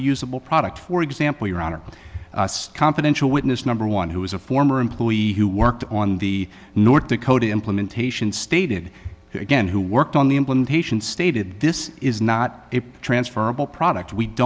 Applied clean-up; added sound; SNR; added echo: none; none; none; none.